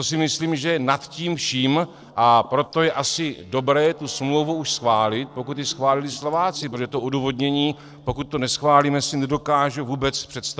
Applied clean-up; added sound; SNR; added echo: neural separator model SepFormer DNS4.